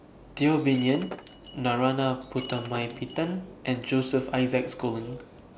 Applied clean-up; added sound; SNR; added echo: none; Shatter; 14 dB; none.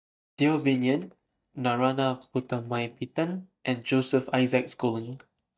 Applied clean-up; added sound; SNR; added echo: neural mask model DeepFilterNet 3.